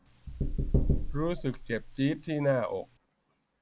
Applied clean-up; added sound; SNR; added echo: none; Knock / Wood; -1 dB; none.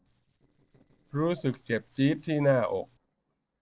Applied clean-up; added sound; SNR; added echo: neural separator model SepFormer DNS4.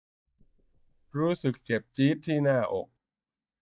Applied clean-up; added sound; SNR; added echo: neural mask model DeepFilterNet 3.